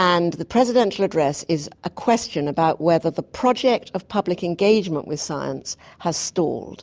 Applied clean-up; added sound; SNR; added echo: none; none; none; none.